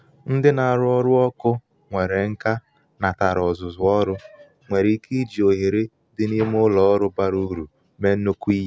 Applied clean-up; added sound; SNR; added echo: none; none; none; none.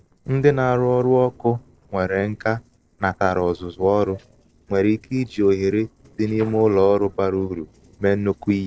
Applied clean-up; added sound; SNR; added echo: neural separator model SepFormer DNS4.